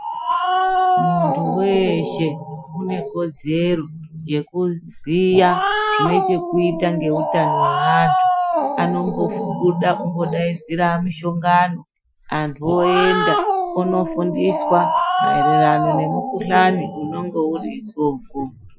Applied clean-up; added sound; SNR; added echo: classical method Wiener filter.